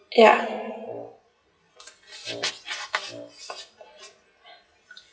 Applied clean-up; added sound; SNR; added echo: classical method WPE with log-MMSE.